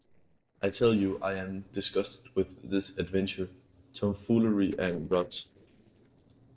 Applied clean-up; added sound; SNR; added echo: neural separator model SepFormer DNS4.